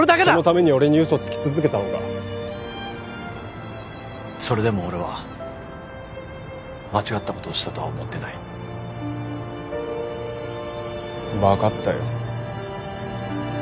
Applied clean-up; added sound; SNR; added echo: none; none; none; none.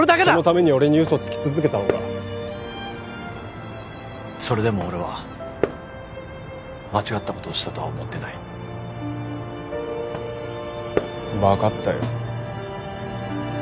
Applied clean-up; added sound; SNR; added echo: none; Snare drum + Fireworks; 12 dB; none.